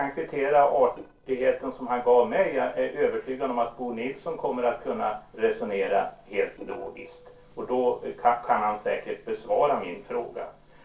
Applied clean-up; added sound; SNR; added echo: neural separator model SepFormer DNS4.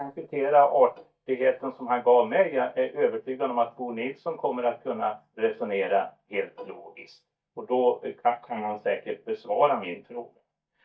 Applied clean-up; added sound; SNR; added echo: neural mask model DeepFilterNet 3.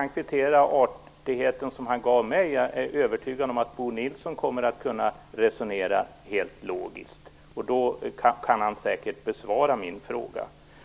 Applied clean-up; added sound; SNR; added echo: none; none; none; none.